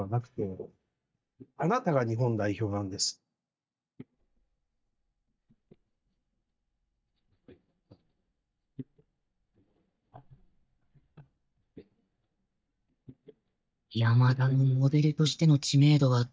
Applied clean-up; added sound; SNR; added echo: neural mask model DeepFilterNet 3.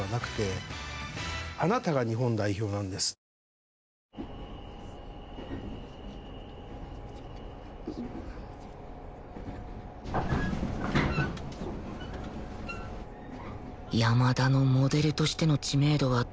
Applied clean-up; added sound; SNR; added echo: none; none; none; none.